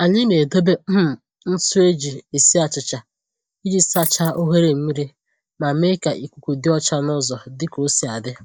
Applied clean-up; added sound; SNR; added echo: neural mask model DeepFilterNet 3.